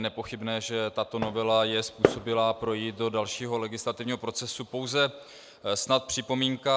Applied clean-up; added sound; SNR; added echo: none; Fireworks; 5 dB; none.